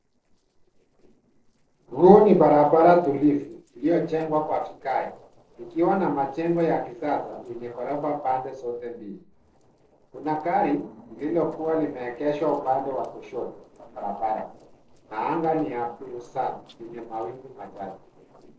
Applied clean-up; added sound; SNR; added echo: neural separator model SepFormer DNS4.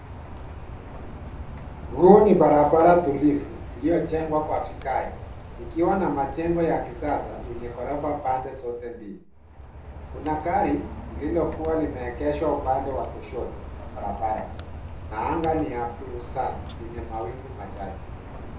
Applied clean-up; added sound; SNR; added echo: none; Rain; 12 dB; reverberation time 1.0 s.